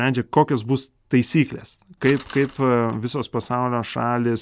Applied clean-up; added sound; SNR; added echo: none; Bicycle; 19 dB; none.